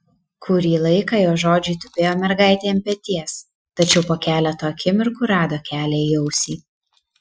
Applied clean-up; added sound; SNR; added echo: classical method Wiener filter.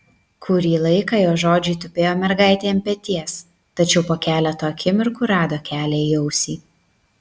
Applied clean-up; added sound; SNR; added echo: none; none; none; none.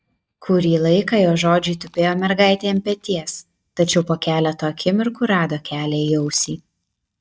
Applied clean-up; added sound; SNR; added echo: neural mask model DeepFilterNet 3.